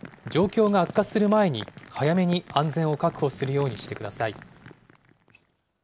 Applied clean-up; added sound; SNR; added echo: none; none; none; none.